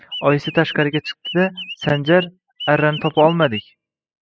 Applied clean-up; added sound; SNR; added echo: classical method spectral subtraction.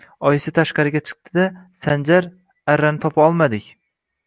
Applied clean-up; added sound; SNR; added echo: none; none; none; none.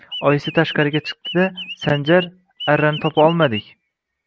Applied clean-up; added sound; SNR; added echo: none; Chirp, tweet; 12 dB; none.